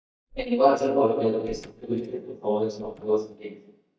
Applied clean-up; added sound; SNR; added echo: neural mask model DeepFilterNet 3.